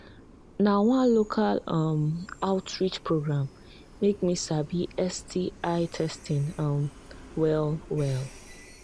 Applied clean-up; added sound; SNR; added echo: none; Train; 20 dB; none.